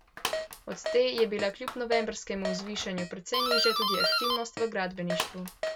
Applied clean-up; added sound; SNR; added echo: none; Doorbell + Keyboard (musical); 1 dB; none.